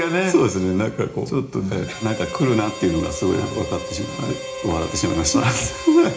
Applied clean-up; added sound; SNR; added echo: none; Harmonica; 12 dB; reverberation time 0.4 s.